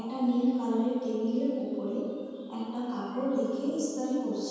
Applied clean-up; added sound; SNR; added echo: none; none; none; reverberation time 2.1 s.